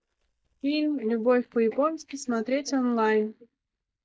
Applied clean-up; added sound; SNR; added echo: neural mask model DeepFilterNet 3.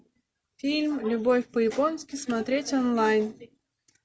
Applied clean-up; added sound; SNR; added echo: none; none; none; none.